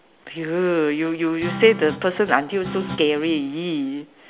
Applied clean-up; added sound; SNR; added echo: none; Guitar; 11 dB; none.